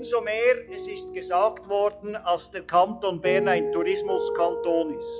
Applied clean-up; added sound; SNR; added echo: classical method log-MMSE.